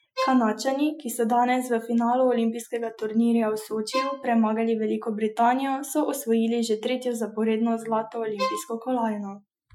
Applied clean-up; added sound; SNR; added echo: classical method Wiener filter.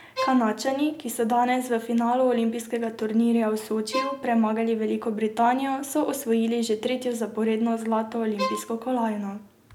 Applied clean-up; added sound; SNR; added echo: none; Bowed string instrument; 8 dB; none.